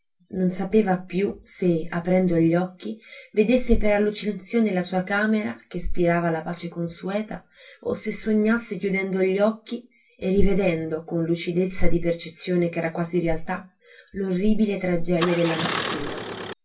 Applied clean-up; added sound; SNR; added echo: none; Engine starting; 7 dB; reverberation time 0.2 s.